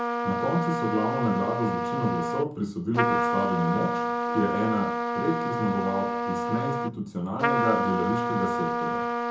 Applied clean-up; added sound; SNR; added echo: none; Trumpet; -1 dB; reverberation time 0.5 s.